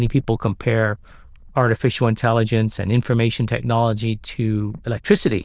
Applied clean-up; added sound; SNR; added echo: neural diffusion model UNIVERSE++.